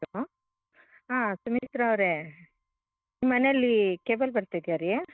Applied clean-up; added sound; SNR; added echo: neural mask model DeepFilterNet 3.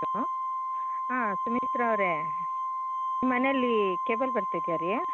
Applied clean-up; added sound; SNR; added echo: none; Organ; 0 dB; none.